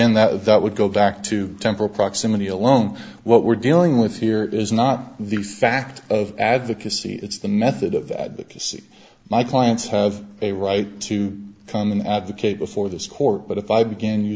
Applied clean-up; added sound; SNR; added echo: none; none; none; none.